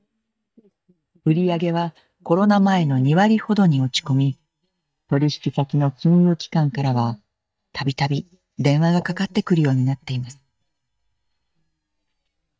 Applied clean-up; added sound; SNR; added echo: neural mask model DeepFilterNet 3.